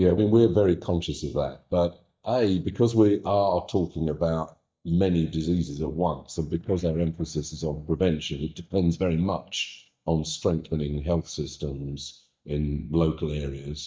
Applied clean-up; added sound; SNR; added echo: neural mask model DeepFilterNet 3.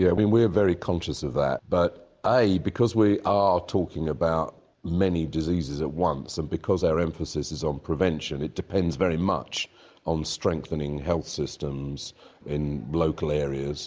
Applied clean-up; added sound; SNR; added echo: none; none; none; none.